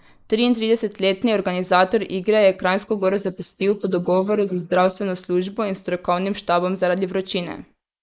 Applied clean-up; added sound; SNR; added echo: neural mask model Resemble Enhance denoiser.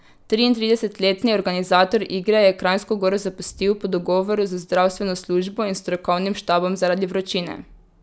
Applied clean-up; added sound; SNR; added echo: none; none; none; none.